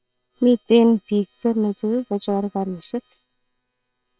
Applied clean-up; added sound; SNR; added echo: neural separator model SepFormer WHAM!.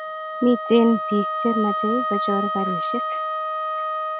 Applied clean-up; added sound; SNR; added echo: none; Wind instrument, woodwind instrument; 2 dB; none.